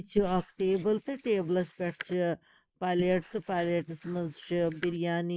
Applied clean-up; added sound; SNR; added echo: neural mask model Resemble Enhance denoiser.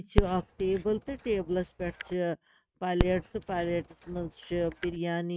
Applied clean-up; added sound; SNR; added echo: neural mask model RNNoise.